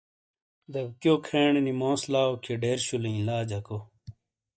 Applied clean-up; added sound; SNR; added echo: neural mask model DeepFilterNet 3.